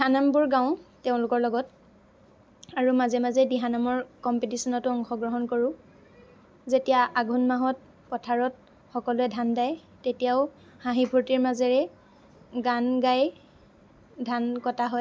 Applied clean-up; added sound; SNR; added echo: none; none; none; none.